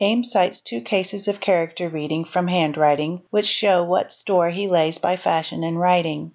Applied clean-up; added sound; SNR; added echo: none; none; none; none.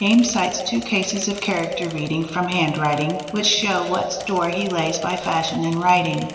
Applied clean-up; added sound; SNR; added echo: none; Mechanisms / Bicycle; 18 dB; reverberation time 1.9 s.